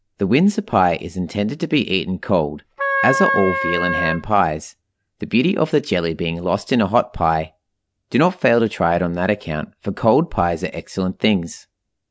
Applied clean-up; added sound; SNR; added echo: none; Wind instrument, woodwind instrument; 1 dB; none.